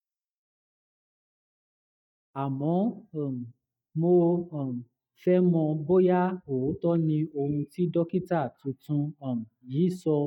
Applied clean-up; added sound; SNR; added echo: neural mask model DeepFilterNet 3.